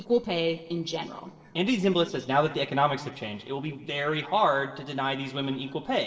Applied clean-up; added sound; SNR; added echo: neural separator model SepFormer DNS4.